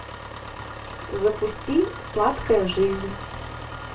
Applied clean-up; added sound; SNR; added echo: none; Engine; 10 dB; reverberation time 0.2 s.